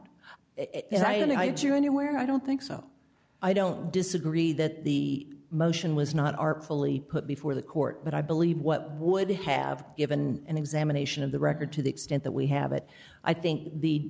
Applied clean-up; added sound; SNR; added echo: none; none; none; none.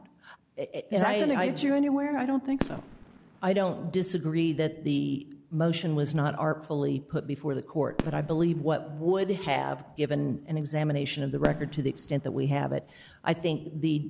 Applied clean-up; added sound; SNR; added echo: none; Fireworks; 13 dB; none.